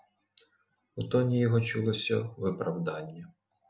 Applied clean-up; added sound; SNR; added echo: none; none; none; none.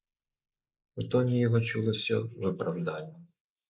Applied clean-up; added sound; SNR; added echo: neural mask model Resemble Enhance denoiser.